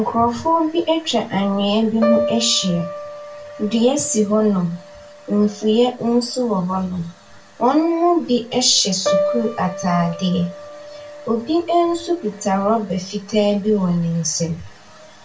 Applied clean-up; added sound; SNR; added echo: none; Piano; 10 dB; reverberation time 0.2 s.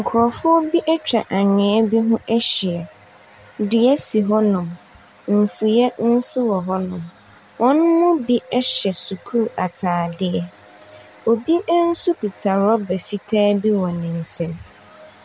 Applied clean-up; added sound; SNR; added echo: none; none; none; none.